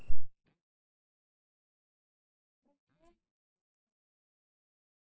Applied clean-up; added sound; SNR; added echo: neural mask model DeepFilterNet 3.